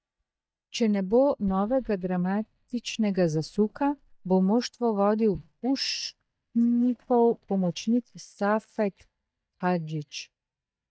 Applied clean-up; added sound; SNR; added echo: neural mask model DeepFilterNet 3.